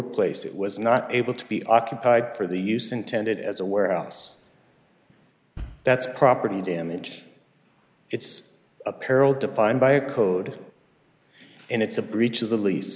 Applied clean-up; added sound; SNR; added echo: none; Bass drum; 16 dB; none.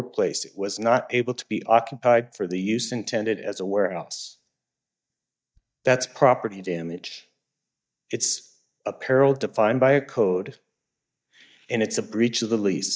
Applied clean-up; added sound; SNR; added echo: neural mask model DeepFilterNet 3.